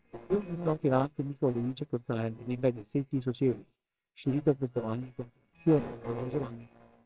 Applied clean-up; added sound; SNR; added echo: neural separator model SepFormer WHAMR!.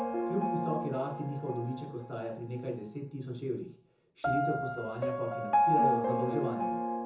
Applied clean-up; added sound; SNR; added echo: none; Piano; -3 dB; reverberation time 0.5 s.